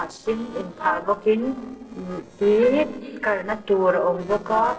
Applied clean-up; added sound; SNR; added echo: neural separator model SepFormer DNS4.